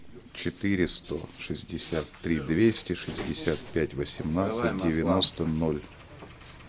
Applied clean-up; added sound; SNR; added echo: none; none; none; none.